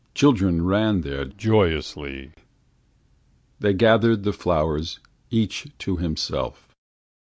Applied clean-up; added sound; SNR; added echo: none; none; none; none.